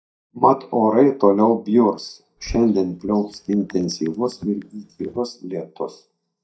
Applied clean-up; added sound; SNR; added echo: neural mask model DeepFilterNet 3.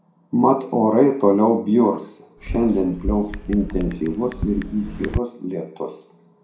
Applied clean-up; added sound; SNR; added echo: none; Chatter / Chirp, tweet / Car passing by / Typing; 9 dB; reverberation time 0.5 s.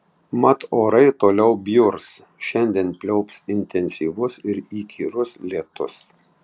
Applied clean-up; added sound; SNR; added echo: none; none; none; none.